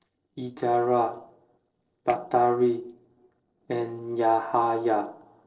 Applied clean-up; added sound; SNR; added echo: neural separator model SepFormer DNS4.